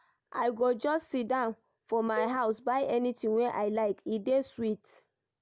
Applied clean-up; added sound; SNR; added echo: none; Cowbell; 12 dB; none.